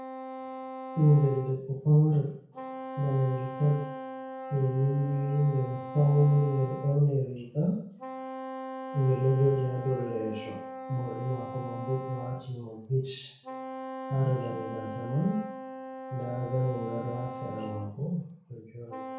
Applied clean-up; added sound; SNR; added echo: none; Wind instrument, woodwind instrument; 11 dB; reverberation time 0.5 s.